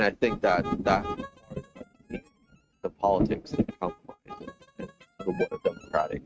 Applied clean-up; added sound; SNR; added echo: neural mask model RNNoise.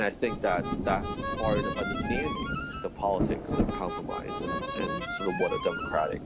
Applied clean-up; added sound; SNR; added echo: none; Rain + Harmonica; 0 dB; none.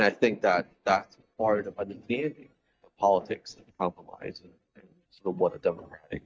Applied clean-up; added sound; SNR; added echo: neural mask model DeepFilterNet 3.